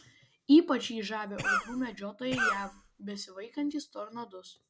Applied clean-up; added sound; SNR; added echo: none; Cough; 1 dB; none.